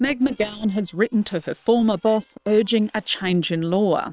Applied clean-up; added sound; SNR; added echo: neural separator model SepFormer WHAM!.